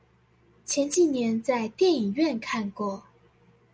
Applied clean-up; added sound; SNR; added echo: none; none; none; none.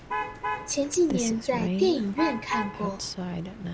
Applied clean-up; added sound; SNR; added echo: none; Alarm / Truck + Rain; 4 dB; none.